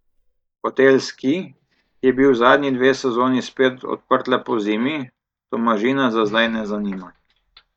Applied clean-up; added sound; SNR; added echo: neural mask model DeepFilterNet 3.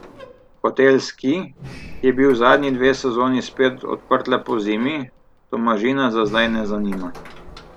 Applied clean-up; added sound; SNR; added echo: none; Sliding door; 16 dB; none.